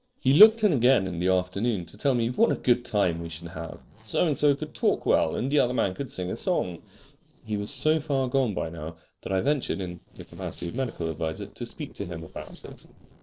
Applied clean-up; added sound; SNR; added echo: neural separator model SepFormer DNS4.